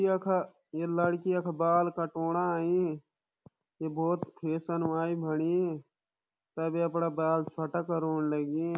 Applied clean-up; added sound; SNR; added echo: none; none; none; none.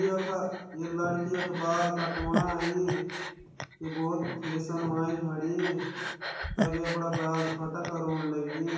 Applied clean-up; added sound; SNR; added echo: none; Breathing; 6 dB; reverberation time 1.0 s.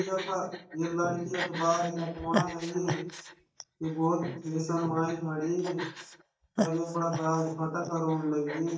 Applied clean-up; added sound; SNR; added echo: neural mask model DeepFilterNet 3.